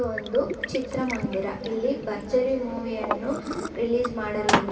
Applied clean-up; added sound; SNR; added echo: none; Liquid; 4 dB; reverberation time 2.6 s.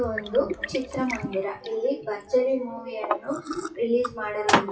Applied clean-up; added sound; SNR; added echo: classical method WPE with log-MMSE.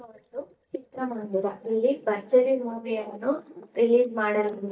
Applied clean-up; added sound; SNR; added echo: neural mask model DeepFilterNet 3.